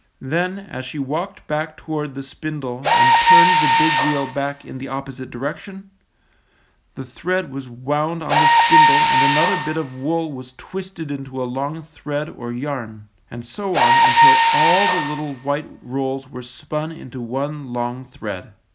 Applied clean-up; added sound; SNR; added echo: none; Mechanisms; -5 dB; none.